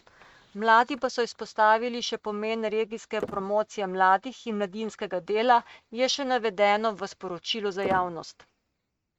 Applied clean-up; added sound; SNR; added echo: neural mask model RNNoise.